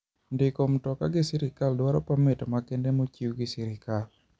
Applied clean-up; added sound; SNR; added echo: none; none; none; none.